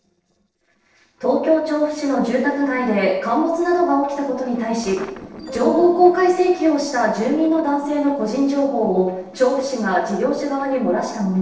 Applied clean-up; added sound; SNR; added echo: neural separator model SepFormer DNS4.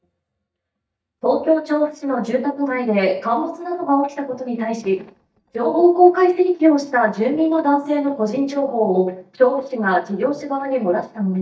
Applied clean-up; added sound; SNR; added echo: neural mask model DeepFilterNet 3.